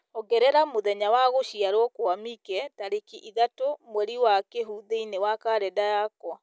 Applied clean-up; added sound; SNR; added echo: none; none; none; none.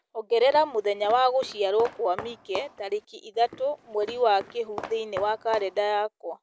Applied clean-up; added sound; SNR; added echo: none; Walk, footsteps; 16 dB; none.